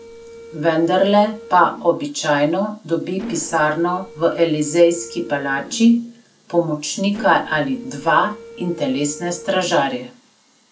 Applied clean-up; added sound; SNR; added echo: none; Mechanisms; 18 dB; none.